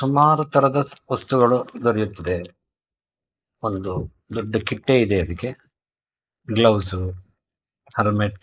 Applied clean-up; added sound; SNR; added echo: neural mask model Resemble Enhance denoiser.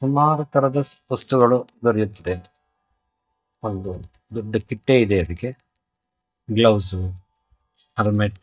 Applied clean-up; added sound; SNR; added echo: neural mask model DeepFilterNet 3.